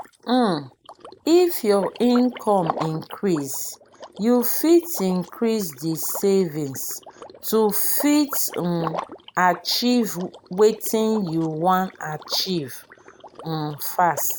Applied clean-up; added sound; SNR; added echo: neural mask model Resemble Enhance denoiser.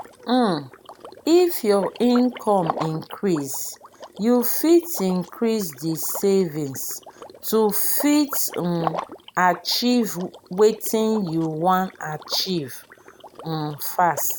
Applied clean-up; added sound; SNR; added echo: none; Liquid; 16 dB; none.